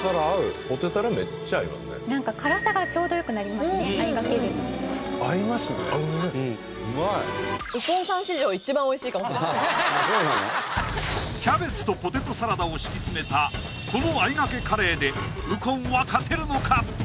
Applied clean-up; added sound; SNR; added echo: none; Dishes, pots, and pans / Glass; 15 dB; none.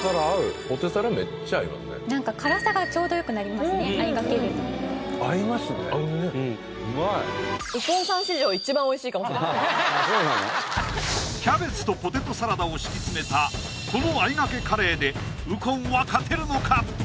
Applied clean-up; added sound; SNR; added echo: none; none; none; none.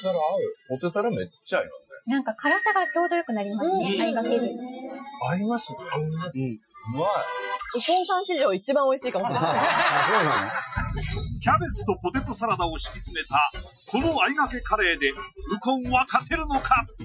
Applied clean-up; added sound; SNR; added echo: classical method Wiener filter.